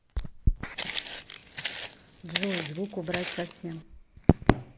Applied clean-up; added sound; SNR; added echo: none; Walk, footsteps; 8 dB; none.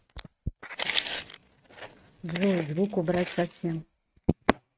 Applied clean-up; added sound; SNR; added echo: neural mask model RNNoise.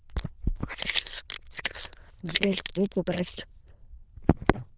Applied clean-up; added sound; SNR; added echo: neural diffusion model UNIVERSE++.